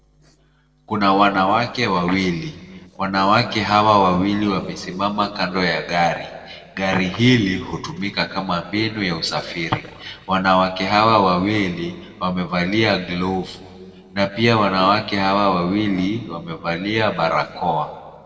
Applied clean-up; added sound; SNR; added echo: neural separator model SepFormer DNS4.